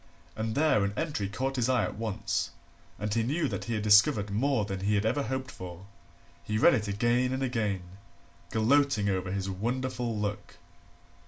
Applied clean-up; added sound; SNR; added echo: none; none; none; none.